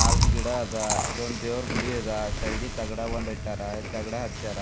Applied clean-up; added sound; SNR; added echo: none; Chewing, mastication; -4 dB; none.